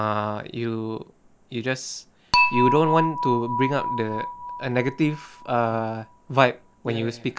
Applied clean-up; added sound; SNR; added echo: none; Dishes, pots, and pans / Chink, clink; 4 dB; none.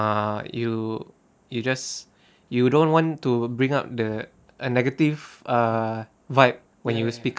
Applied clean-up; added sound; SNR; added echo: none; none; none; none.